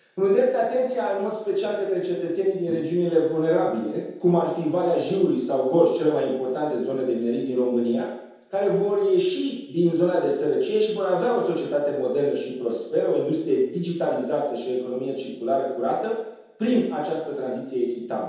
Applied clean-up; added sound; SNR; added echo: none; none; none; reverberation time 0.9 s.